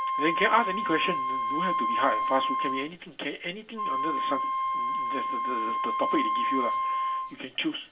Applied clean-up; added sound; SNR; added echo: none; Wind instrument, woodwind instrument; -2 dB; reverberation time 0.1 s.